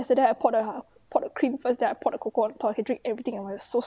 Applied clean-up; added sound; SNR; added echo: none; none; none; none.